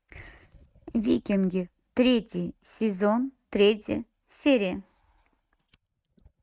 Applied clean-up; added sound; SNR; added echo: neural mask model RNNoise.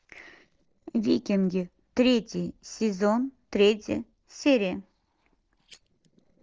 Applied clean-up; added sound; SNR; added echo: neural separator model SepFormer DNS4.